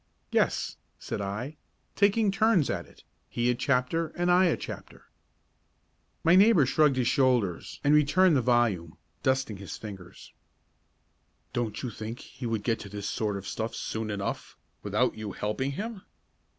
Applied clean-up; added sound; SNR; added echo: none; none; none; none.